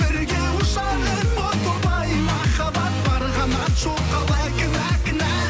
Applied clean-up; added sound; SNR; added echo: none; none; none; none.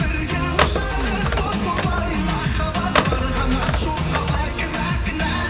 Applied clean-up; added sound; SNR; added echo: none; Telephone; 6 dB; reverberation time 2.1 s.